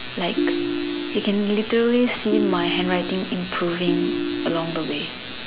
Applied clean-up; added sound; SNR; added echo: none; Ringtone; 3 dB; none.